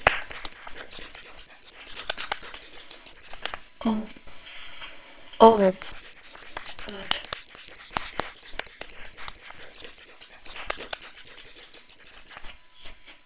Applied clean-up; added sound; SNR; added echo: neural separator model SepFormer WHAMR!.